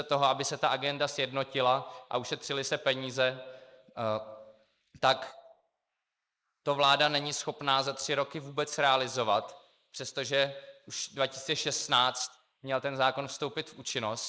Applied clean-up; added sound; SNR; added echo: neural mask model Resemble Enhance denoiser.